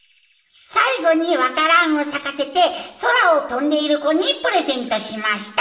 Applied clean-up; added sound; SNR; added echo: none; none; none; reverberation time 1.3 s.